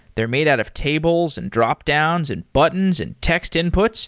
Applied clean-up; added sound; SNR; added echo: none; none; none; none.